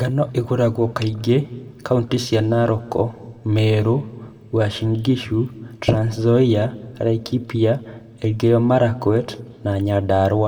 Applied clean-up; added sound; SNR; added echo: none; none; none; reverberation time 0.6 s.